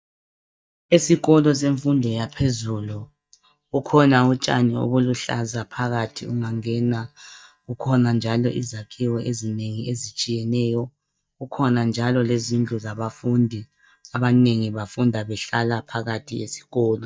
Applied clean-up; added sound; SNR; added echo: neural mask model DeepFilterNet 3.